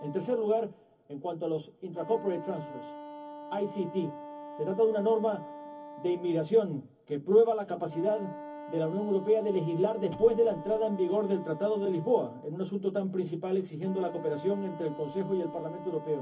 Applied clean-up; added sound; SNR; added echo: none; Wind instrument, woodwind instrument; 14 dB; reverberation time 0.3 s.